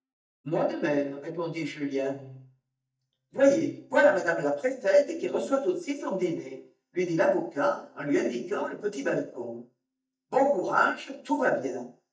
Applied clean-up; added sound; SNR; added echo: neural mask model DeepFilterNet 3.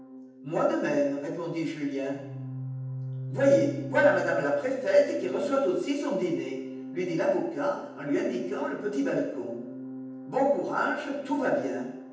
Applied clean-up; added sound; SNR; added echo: none; Organ; 12 dB; reverberation time 0.9 s.